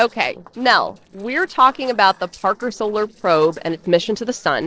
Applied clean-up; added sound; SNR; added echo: neural separator model SepFormer DNS4.